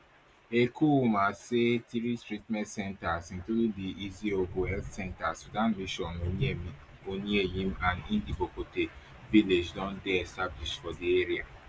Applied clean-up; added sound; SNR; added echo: none; none; none; none.